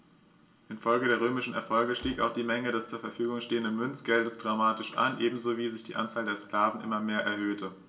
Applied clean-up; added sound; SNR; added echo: none; Gunshot, gunfire; 15 dB; reverberation time 0.2 s.